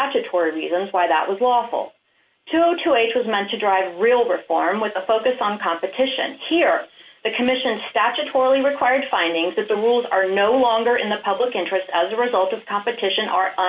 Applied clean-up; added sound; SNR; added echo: none; none; none; none.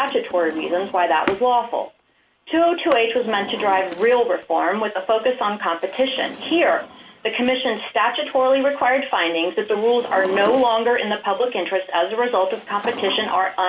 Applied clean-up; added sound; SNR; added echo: none; Drawer open or close; 16 dB; none.